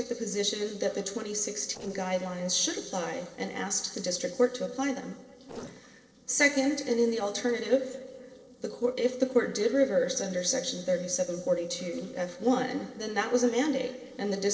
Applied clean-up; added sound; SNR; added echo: neural separator model SepFormer DNS4.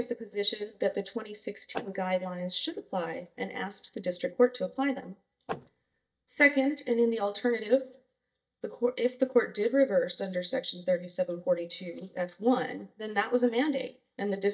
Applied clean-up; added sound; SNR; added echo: neural mask model DeepFilterNet 3.